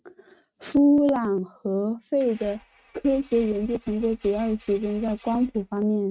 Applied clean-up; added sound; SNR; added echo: neural mask model RNNoise.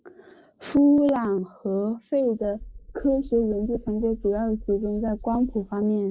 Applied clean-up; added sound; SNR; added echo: neural mask model Resemble Enhance denoiser.